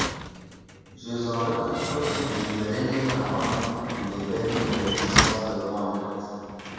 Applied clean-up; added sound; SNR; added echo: none; Slam; 2 dB; reverberation time 2.1 s.